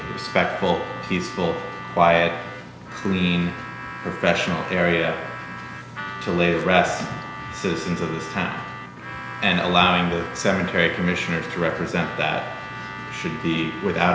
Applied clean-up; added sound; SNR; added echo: none; Harmonica; 12 dB; none.